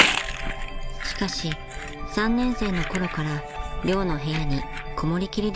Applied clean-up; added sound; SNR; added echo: none; Crumpling, crinkling; 1 dB; none.